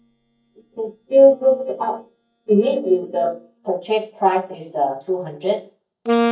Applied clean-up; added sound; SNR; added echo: neural mask model DeepFilterNet 3.